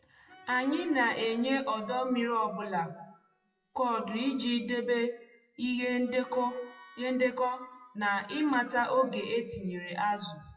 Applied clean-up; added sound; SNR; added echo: classical method WPE with log-MMSE.